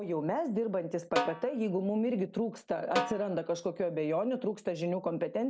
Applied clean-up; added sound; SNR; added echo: none; Snare drum; 6 dB; none.